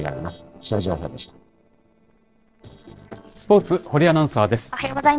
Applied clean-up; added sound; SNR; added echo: neural separator model SepFormer DNS4.